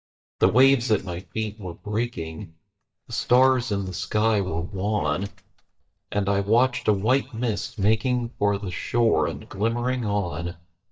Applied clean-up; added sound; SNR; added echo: neural mask model DeepFilterNet 3.